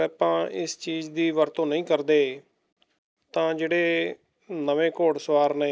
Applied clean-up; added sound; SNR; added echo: none; none; none; none.